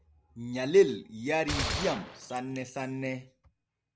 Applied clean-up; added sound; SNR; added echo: none; Gunshot, gunfire; 7 dB; none.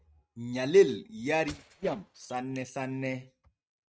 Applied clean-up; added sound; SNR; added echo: neural mask model RNNoise.